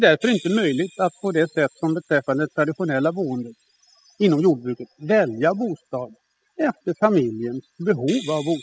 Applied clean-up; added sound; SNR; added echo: classical method spectral subtraction.